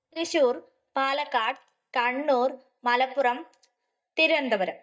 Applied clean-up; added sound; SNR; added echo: neural mask model DeepFilterNet 3.